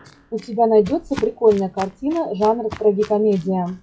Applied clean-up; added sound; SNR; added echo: classical method log-MMSE.